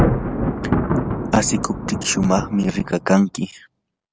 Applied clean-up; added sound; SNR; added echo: none; Thunder; 2 dB; none.